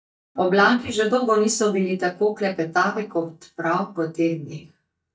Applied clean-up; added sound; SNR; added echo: neural mask model DeepFilterNet 3.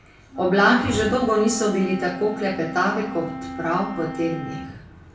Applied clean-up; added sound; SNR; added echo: none; Wind instrument, woodwind instrument; 11 dB; reverberation time 0.3 s.